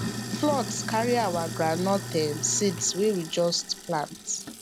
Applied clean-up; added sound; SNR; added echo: none; Sink (filling or washing); 8 dB; none.